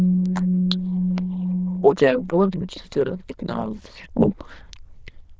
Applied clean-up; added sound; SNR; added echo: neural diffusion model UNIVERSE++.